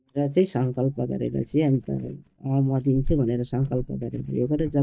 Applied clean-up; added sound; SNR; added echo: neural mask model DeepFilterNet 3.